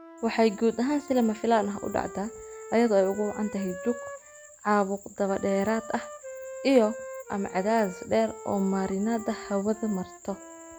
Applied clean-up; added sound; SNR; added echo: none; Wind instrument, woodwind instrument; 15 dB; none.